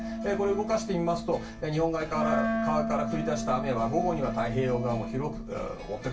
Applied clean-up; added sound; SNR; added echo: none; Wind instrument, woodwind instrument; 4 dB; reverberation time 0.2 s.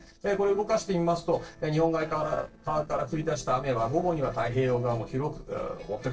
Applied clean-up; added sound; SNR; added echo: neural separator model SepFormer DNS4.